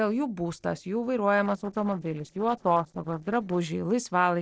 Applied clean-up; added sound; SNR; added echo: neural separator model SepFormer DNS4.